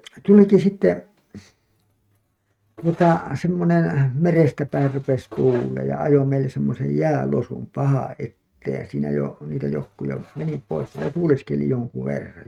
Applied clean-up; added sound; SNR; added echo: neural mask model RNNoise.